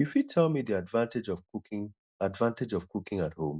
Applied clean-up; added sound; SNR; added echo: none; none; none; none.